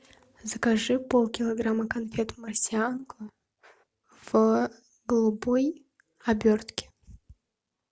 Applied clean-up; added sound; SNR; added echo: none; none; none; none.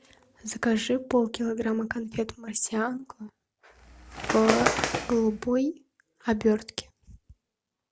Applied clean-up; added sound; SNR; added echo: none; Bird; 2 dB; none.